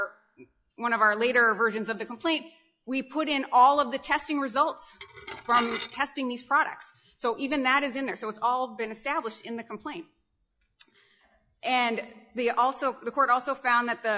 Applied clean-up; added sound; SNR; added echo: classical method log-MMSE.